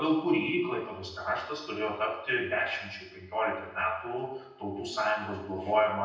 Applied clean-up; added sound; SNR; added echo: none; none; none; reverberation time 0.9 s.